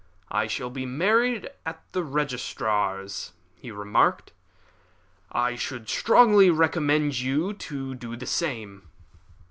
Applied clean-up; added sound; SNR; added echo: none; none; none; none.